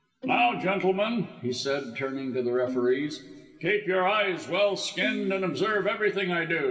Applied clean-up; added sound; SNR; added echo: none; Bowed string instrument; 11 dB; reverberation time 1.5 s.